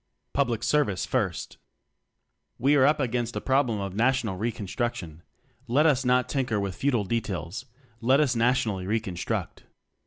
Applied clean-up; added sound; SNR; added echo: none; none; none; none.